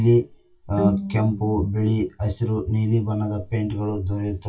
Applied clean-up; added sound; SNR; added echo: classical method WPE with log-MMSE.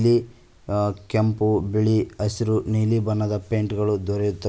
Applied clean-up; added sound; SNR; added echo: none; none; none; none.